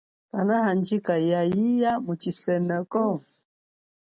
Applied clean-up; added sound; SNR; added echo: none; none; none; none.